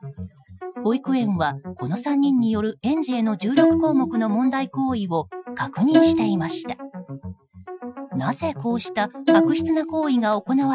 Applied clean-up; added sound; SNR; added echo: classical method Wiener filter.